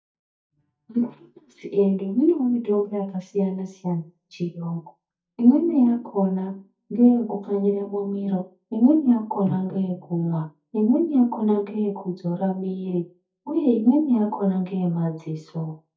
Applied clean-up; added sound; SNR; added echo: neural mask model DeepFilterNet 3.